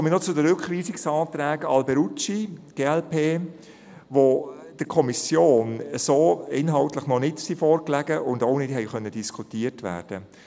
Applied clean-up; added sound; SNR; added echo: none; none; none; none.